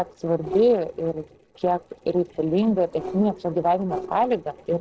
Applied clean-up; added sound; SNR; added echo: neural separator model SepFormer DNS4.